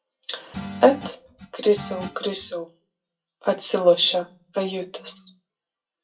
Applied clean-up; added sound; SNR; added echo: classical method WPE with log-MMSE.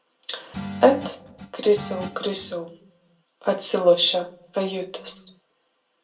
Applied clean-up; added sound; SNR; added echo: none; Guitar; 12 dB; reverberation time 0.2 s.